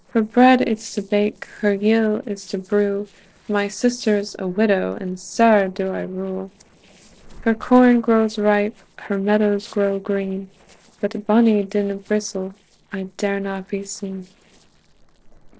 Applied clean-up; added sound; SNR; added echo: neural separator model SepFormer DNS4.